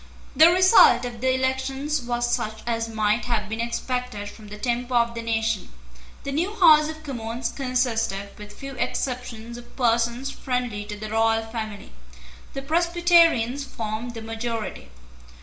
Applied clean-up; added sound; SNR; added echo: none; none; none; reverberation time 0.4 s.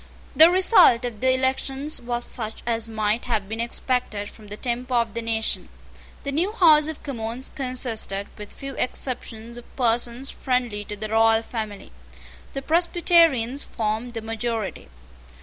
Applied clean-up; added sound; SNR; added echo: none; none; none; none.